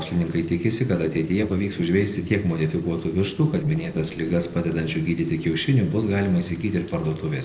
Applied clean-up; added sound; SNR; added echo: neural separator model SepFormer DNS4.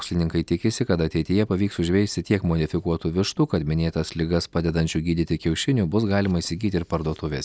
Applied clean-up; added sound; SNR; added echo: none; none; none; none.